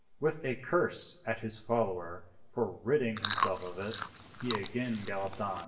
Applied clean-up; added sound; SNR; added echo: none; Chewing, mastication; -1 dB; reverberation time 0.7 s.